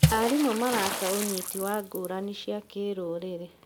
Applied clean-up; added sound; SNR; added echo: none; Water / Splash, splatter; 2 dB; none.